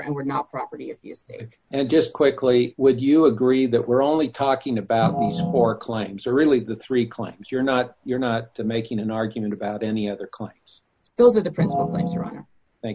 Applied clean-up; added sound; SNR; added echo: none; Organ; 1 dB; none.